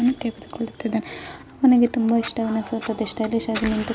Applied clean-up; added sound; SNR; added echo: none; Fire; 18 dB; none.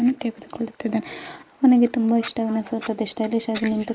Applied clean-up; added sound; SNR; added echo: neural mask model Resemble Enhance denoiser.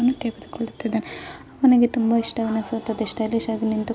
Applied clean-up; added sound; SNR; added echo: none; none; none; none.